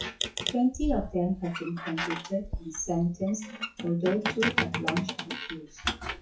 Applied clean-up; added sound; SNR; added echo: classical method WPE with log-MMSE.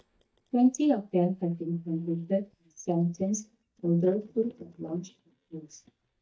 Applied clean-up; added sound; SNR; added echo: neural mask model DeepFilterNet 3.